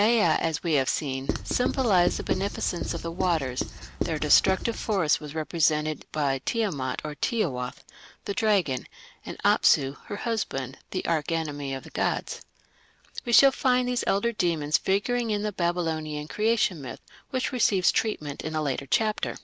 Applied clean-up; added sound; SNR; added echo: none; Writing; 5 dB; none.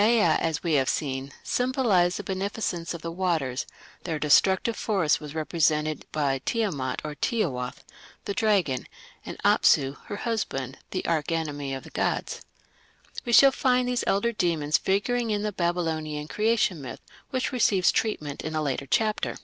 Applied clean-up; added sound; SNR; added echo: none; none; none; none.